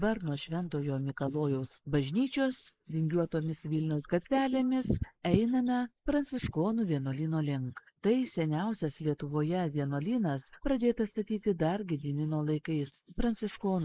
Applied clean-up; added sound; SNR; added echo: neural mask model Resemble Enhance denoiser.